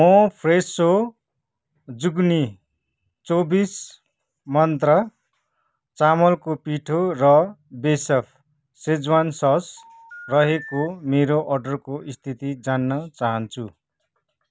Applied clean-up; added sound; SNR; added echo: none; Telephone; 18 dB; none.